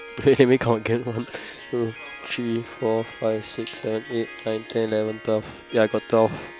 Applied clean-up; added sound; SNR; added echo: none; Harp; 17 dB; none.